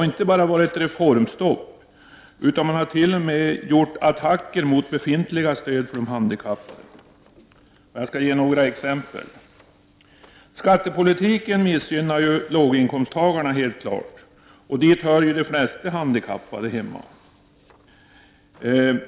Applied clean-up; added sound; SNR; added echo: none; none; none; none.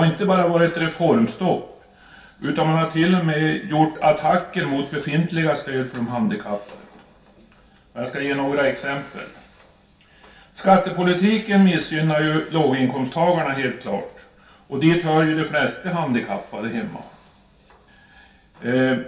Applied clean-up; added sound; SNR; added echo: none; none; none; reverberation time 0.3 s.